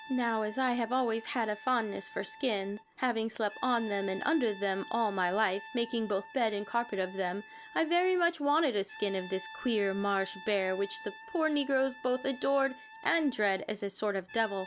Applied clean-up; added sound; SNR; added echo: none; Brass instrument; 18 dB; none.